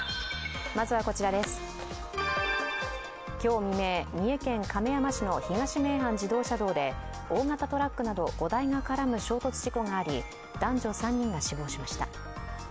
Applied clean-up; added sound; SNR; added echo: none; none; none; none.